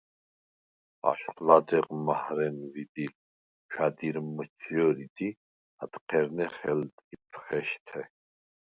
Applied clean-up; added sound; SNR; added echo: none; none; none; none.